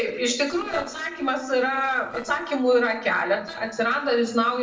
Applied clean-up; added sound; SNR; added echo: neural separator model SepFormer DNS4.